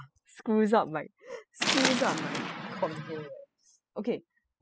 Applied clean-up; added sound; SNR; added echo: classical method spectral subtraction.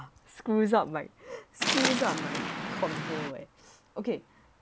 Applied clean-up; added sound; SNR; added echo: none; Waves, surf; 2 dB; none.